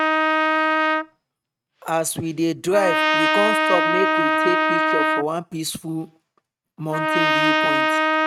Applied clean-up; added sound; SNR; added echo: neural mask model RNNoise.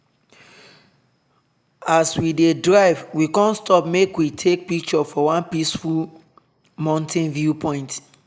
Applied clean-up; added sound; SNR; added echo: none; none; none; none.